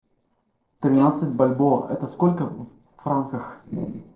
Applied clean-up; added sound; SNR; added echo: neural separator model SepFormer DNS4.